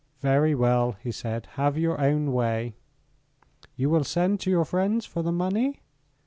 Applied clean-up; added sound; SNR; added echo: none; none; none; none.